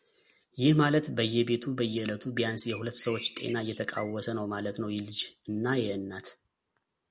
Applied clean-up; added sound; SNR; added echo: none; Bird; 18 dB; none.